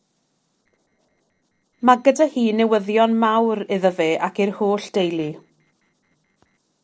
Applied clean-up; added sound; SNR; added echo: neural separator model SepFormer DNS4.